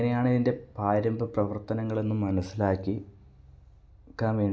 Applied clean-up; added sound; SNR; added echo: none; none; none; none.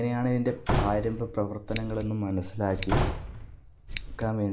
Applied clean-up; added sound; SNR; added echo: none; Scissors + Slam / Wood; 2 dB; none.